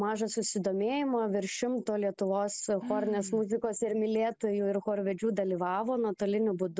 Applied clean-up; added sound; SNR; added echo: none; none; none; none.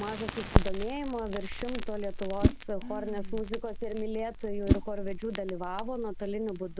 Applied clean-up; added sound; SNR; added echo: none; Whoosh, swoosh, swish + Crackle; -3 dB; none.